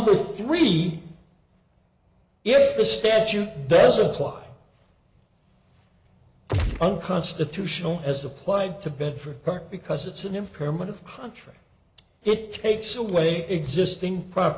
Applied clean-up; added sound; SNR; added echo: none; Gunshot, gunfire; 1 dB; none.